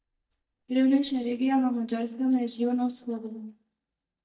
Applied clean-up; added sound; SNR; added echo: neural mask model DeepFilterNet 3.